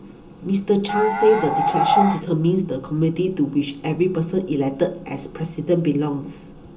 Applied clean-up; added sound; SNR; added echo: none; Animal; -1 dB; reverberation time 0.2 s.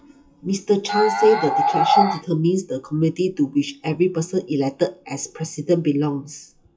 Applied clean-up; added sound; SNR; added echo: classical method WPE with log-MMSE.